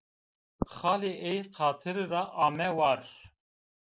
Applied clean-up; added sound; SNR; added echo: neural mask model Resemble Enhance denoiser.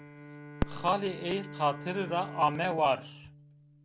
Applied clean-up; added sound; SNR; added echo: none; Bowed string instrument + Fireworks; 9 dB; none.